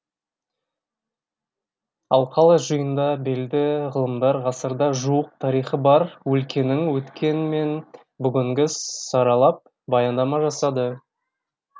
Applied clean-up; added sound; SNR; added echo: none; none; none; none.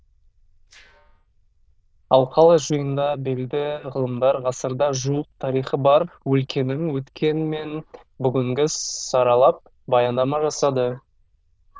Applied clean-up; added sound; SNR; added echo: neural diffusion model UNIVERSE++.